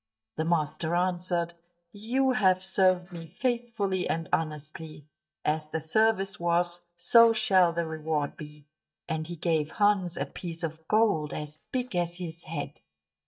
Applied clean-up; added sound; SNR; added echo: neural mask model DeepFilterNet 3.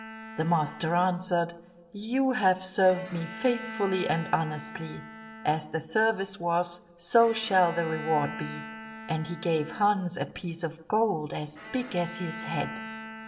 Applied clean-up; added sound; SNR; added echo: none; Bowed string instrument; 14 dB; reverberation time 1.0 s.